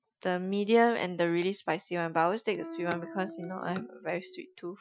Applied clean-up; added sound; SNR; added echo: classical method Wiener filter.